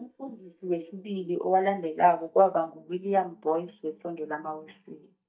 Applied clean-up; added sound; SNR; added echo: neural mask model DeepFilterNet 3.